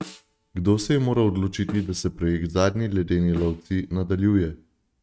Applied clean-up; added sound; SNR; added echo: neural mask model RNNoise.